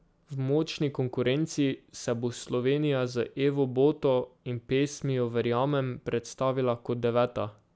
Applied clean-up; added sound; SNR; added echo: none; none; none; none.